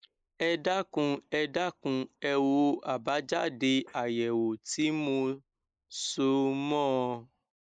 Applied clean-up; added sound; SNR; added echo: neural mask model Resemble Enhance denoiser.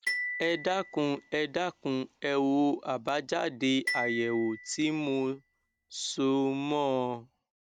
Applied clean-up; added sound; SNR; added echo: none; Glockenspiel; 10 dB; none.